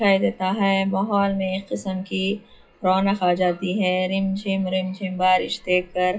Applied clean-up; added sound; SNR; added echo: classical method WPE with log-MMSE.